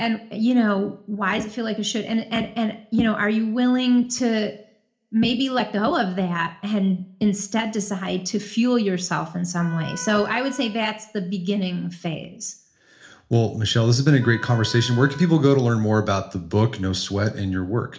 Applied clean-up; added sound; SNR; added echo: none; Wind instrument, woodwind instrument; 19 dB; reverberation time 0.4 s.